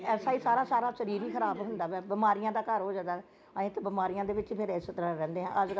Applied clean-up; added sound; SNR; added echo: none; none; none; none.